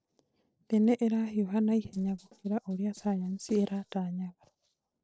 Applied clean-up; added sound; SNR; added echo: neural separator model SepFormer DNS4.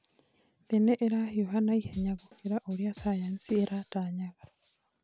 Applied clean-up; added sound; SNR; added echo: none; Drum kit; 19 dB; none.